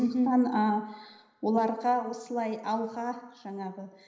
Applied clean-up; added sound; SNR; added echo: none; none; none; reverberation time 0.9 s.